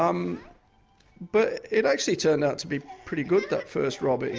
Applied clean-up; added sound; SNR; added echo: none; none; none; none.